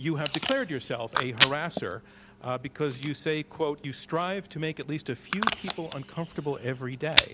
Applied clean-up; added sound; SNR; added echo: none; Packing tape, duct tape / Tearing; 1 dB; none.